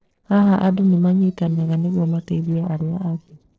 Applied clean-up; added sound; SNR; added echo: neural separator model SepFormer DNS4.